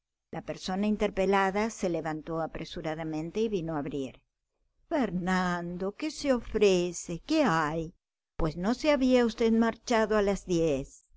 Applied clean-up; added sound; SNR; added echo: none; none; none; none.